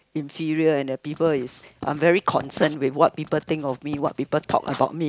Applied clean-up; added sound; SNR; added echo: none; Writing; 17 dB; none.